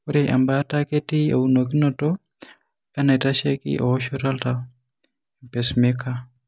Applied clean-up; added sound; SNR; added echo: none; none; none; none.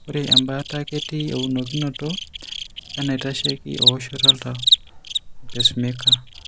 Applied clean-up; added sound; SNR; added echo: none; Cricket; -4 dB; none.